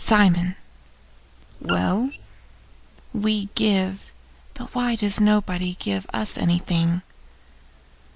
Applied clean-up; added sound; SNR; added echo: neural mask model Resemble Enhance denoiser.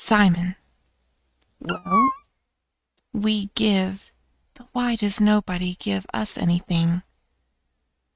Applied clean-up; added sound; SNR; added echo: neural mask model RNNoise.